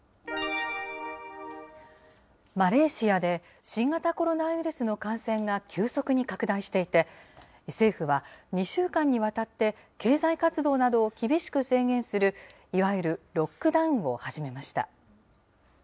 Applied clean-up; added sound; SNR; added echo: none; none; none; none.